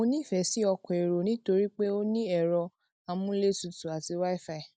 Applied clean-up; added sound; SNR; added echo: none; none; none; none.